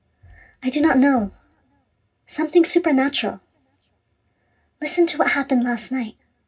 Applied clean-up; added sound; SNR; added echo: none; none; none; reverberation time 0.4 s.